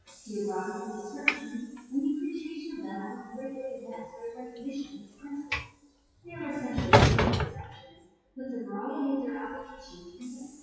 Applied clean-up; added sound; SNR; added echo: classical method WPE with log-MMSE.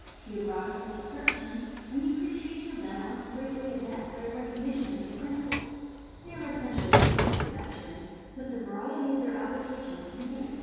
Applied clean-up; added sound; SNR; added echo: none; Sliding door / Train; -1 dB; reverberation time 2.2 s.